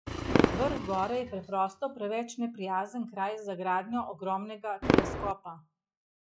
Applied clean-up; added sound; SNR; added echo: classical method log-MMSE.